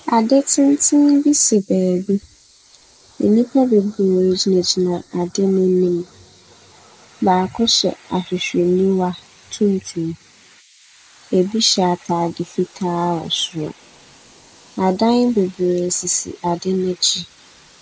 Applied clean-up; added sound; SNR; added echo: neural mask model Resemble Enhance denoiser.